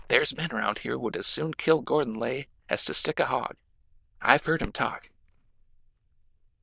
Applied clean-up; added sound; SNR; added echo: neural diffusion model UNIVERSE++.